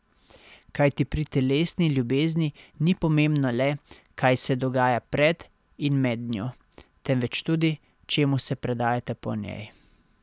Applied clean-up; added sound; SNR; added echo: none; none; none; none.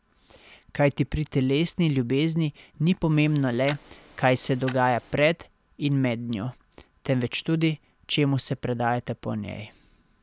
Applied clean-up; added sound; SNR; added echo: none; Tick-tock; 19 dB; none.